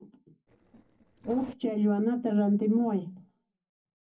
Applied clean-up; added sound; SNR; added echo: neural separator model SepFormer DNS4.